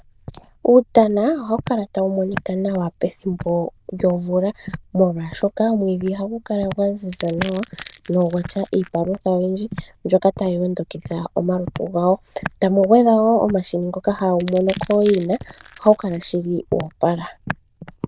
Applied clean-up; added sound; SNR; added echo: neural diffusion model UNIVERSE++.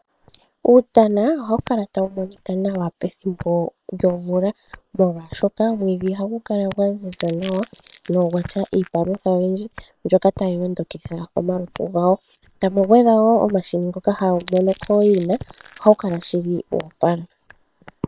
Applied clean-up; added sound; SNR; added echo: neural separator model SepFormer WHAM!.